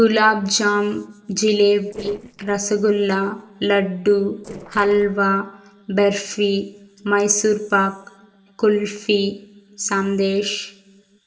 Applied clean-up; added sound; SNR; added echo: neural separator model SepFormer DNS4.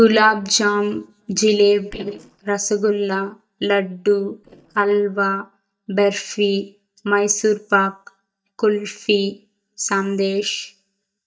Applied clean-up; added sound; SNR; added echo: neural mask model DeepFilterNet 3.